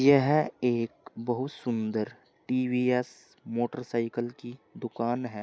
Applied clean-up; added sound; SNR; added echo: none; none; none; none.